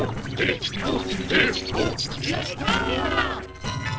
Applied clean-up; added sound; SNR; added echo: neural separator model SepFormer DNS4.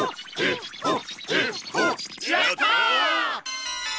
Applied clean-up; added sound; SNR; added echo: none; none; none; none.